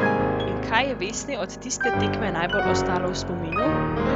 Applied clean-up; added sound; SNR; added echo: none; Piano; -3 dB; none.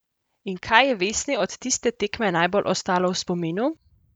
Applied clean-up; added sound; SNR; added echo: none; none; none; none.